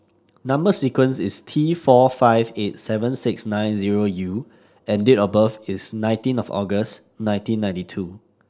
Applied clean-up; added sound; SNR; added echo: none; none; none; none.